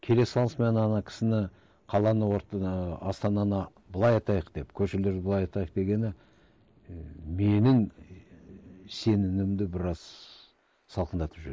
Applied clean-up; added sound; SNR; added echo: neural mask model Resemble Enhance denoiser.